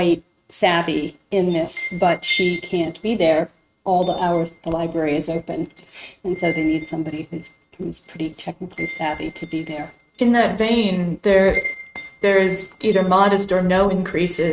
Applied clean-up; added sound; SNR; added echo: neural mask model RNNoise.